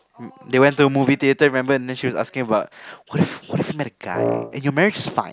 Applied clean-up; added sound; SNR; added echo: none; Wind instrument, woodwind instrument; 4 dB; none.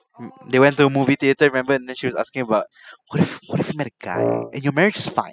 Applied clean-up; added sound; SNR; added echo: classical method spectral subtraction.